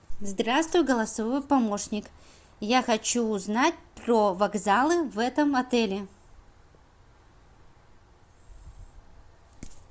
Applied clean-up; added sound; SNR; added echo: none; none; none; none.